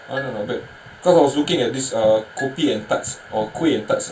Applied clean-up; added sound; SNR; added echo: none; Marimba, xylophone; 20 dB; reverberation time 0.2 s.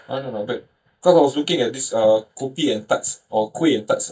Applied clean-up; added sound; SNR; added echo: neural mask model DeepFilterNet 3.